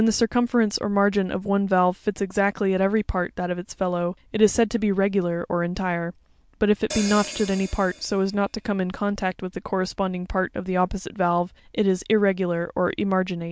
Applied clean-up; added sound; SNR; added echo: none; Hi-hat; 13 dB; none.